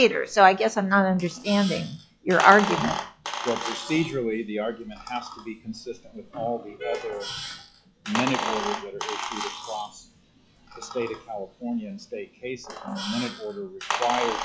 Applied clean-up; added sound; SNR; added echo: classical method log-MMSE.